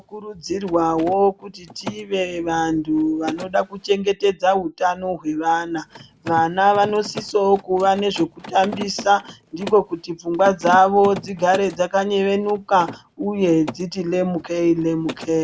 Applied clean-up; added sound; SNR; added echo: none; Mechanisms; 17 dB; none.